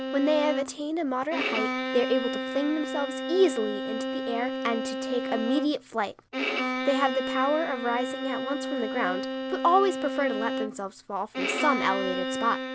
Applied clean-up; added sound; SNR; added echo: none; Bowed string instrument; 3 dB; none.